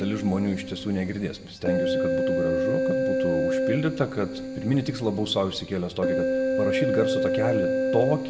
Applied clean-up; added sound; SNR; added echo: none; Keyboard (musical); -2 dB; reverberation time 1.8 s.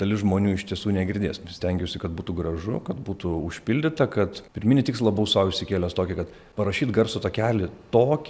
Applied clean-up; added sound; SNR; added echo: none; none; none; none.